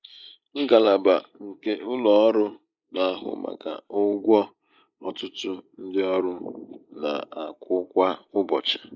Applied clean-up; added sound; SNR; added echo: neural mask model Resemble Enhance denoiser.